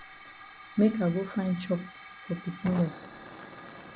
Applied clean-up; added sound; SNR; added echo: none; Hiss / Fire; 13 dB; none.